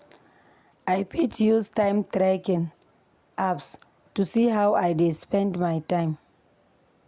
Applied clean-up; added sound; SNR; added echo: none; none; none; none.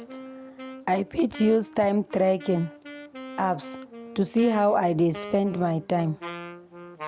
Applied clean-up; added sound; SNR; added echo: none; Wind instrument, woodwind instrument; 15 dB; none.